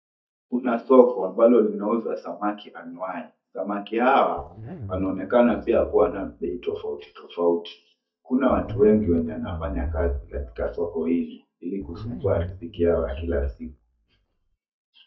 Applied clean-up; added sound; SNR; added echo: neural mask model DeepFilterNet 3.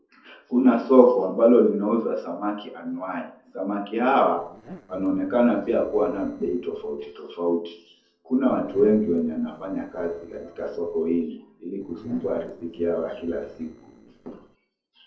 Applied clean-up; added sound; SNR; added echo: neural separator model SepFormer DNS4.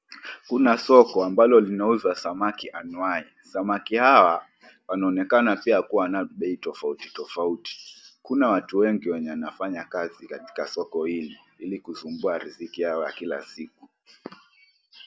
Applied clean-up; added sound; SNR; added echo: none; none; none; none.